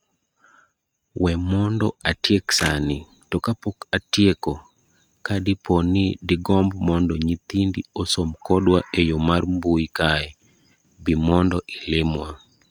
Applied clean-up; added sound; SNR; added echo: neural mask model RNNoise.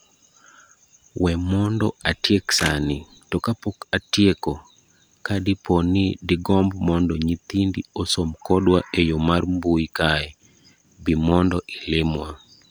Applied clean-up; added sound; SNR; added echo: none; Camera; 13 dB; none.